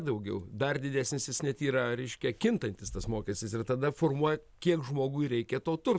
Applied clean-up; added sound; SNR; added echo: none; none; none; none.